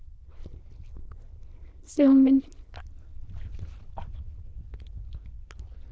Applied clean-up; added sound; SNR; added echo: neural diffusion model UNIVERSE++.